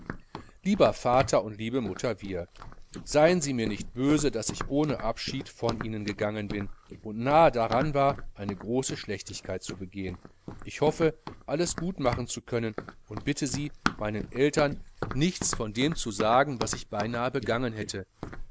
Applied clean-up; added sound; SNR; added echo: neural mask model Resemble Enhance denoiser.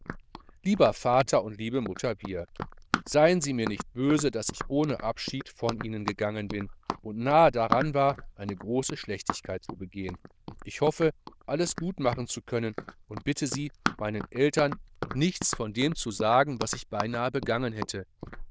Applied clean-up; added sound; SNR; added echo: neural diffusion model UNIVERSE++.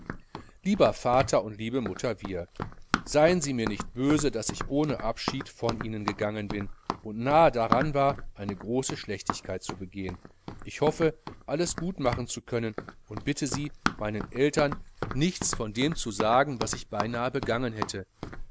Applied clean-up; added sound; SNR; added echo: none; Run; 8 dB; none.